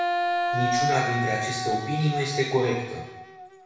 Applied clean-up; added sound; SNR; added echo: none; Wind instrument, woodwind instrument; 0 dB; reverberation time 1.0 s.